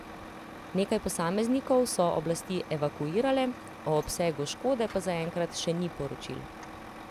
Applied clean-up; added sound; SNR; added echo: none; Truck; 14 dB; none.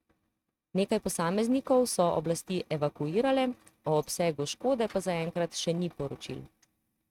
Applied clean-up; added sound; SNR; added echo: neural mask model RNNoise.